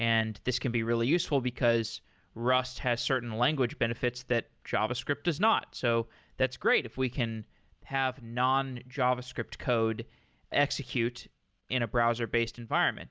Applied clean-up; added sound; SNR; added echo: none; none; none; none.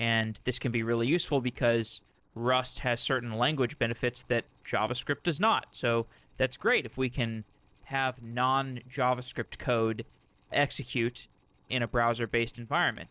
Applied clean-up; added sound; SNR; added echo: neural separator model SepFormer DNS4.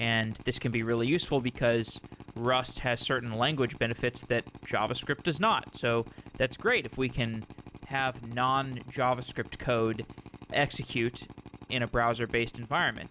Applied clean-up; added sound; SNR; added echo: none; Drill; 17 dB; none.